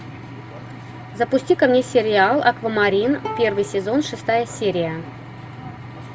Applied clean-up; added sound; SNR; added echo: none; Bowed string instrument; 16 dB; none.